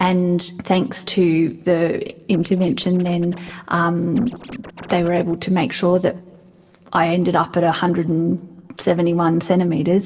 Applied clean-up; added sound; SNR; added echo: neural separator model SepFormer DNS4.